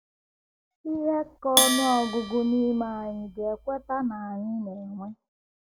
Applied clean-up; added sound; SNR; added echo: none; Bell; 2 dB; none.